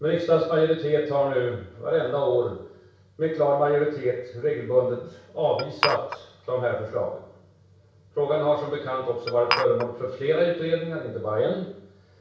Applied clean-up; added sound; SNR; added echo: none; Glass; 5 dB; reverberation time 0.6 s.